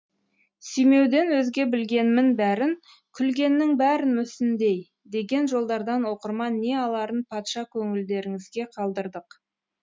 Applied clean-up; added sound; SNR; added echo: none; none; none; none.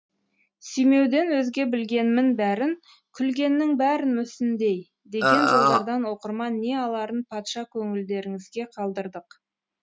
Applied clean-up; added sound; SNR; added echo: none; Burping, eructation; -4 dB; none.